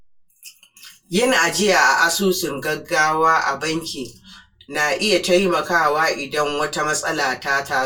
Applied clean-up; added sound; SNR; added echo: none; none; none; reverberation time 0.2 s.